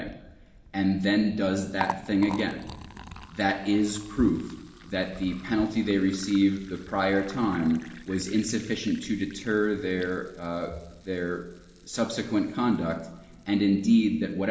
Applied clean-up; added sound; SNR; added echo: none; Liquid; 17 dB; reverberation time 1.7 s.